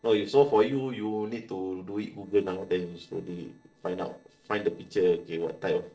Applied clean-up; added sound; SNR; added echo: neural separator model SepFormer DNS4.